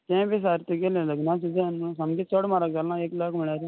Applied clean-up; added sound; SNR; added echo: none; none; none; none.